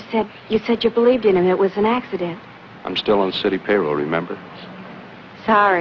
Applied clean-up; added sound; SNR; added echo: none; none; none; none.